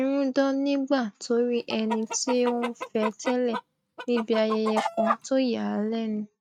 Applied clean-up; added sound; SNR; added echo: neural mask model RNNoise.